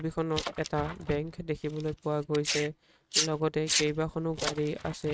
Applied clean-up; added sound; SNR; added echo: neural mask model RNNoise.